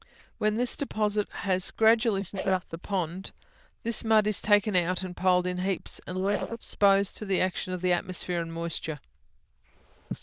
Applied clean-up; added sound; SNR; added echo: neural diffusion model UNIVERSE++.